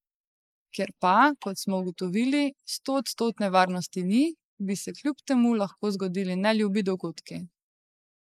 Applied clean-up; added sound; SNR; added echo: neural mask model Resemble Enhance denoiser.